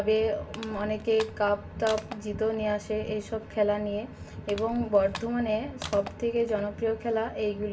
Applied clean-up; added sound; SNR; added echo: none; Crushing; 18 dB; reverberation time 0.1 s.